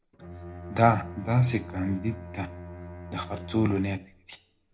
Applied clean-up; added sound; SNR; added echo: none; Bowed string instrument; 13 dB; reverberation time 0.3 s.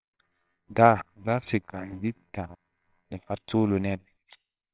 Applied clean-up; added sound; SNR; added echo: neural separator model SepFormer WHAMR!.